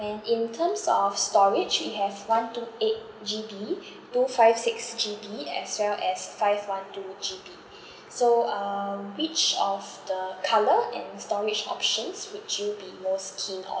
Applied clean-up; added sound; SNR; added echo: none; none; none; none.